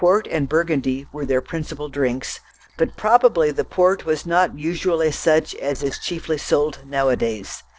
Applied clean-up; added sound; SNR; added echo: neural separator model SepFormer DNS4.